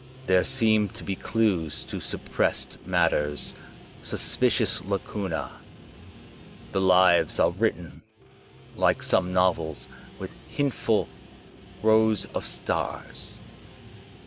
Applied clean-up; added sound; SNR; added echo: none; Guitar; 18 dB; none.